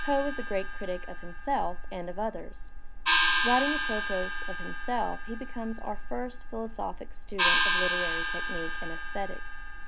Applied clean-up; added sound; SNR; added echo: none; Gong; -4 dB; none.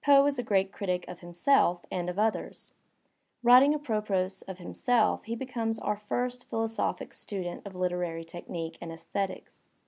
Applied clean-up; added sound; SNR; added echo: none; none; none; none.